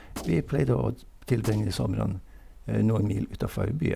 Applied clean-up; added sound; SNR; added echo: none; Gunshot, gunfire; 13 dB; none.